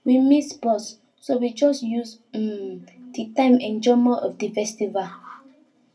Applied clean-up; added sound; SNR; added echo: none; none; none; reverberation time 0.2 s.